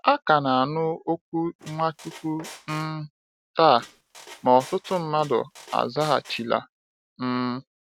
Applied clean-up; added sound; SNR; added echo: none; Squeak; 19 dB; none.